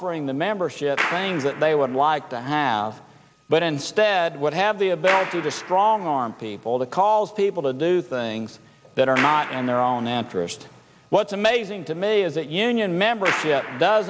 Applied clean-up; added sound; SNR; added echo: none; Clapping; 12 dB; none.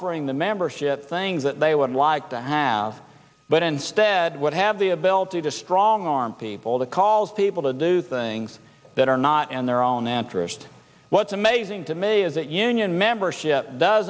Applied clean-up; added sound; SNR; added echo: none; none; none; none.